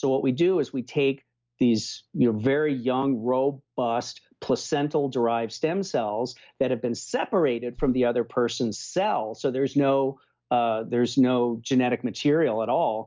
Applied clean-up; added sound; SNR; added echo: none; none; none; none.